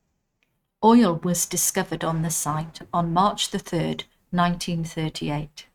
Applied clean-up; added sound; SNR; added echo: neural mask model RNNoise.